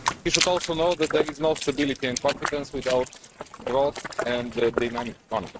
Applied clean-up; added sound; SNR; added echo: neural mask model RNNoise.